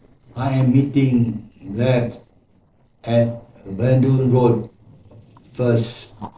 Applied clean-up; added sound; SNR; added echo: neural separator model SepFormer DNS4.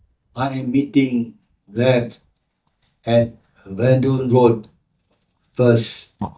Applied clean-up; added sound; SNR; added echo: neural mask model DeepFilterNet 3.